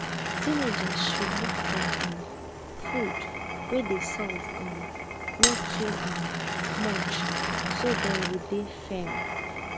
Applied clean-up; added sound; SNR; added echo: none; Glass; -4 dB; none.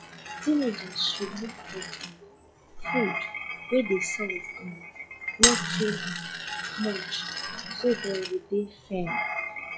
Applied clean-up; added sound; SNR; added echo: classical method log-MMSE.